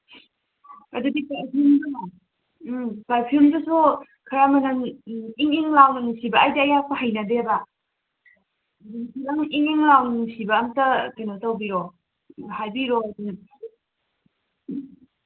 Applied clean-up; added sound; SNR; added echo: none; none; none; none.